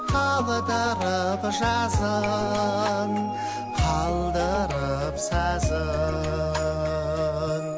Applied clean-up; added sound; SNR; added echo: none; none; none; none.